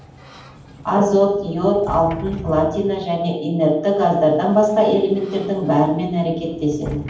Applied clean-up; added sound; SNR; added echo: none; Sliding door; 17 dB; reverberation time 0.8 s.